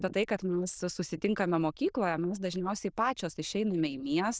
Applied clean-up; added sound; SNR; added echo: neural diffusion model UNIVERSE++.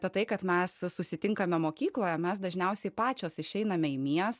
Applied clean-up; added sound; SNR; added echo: none; none; none; none.